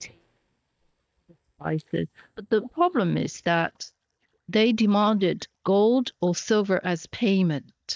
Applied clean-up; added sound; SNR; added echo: neural mask model DeepFilterNet 3.